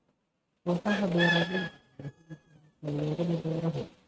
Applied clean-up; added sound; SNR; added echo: neural mask model RNNoise.